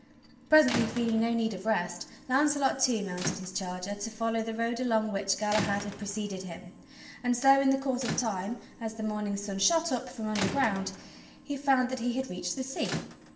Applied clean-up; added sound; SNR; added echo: none; Squeak / Rattle / Slam; 12 dB; reverberation time 0.8 s.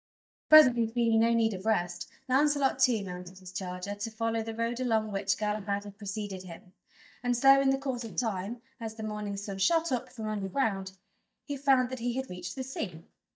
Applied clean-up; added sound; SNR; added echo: neural mask model DeepFilterNet 3.